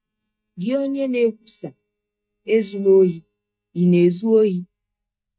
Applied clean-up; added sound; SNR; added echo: neural mask model DeepFilterNet 3.